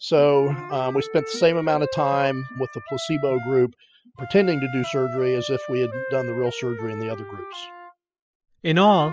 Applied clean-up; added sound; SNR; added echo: classical method spectral subtraction.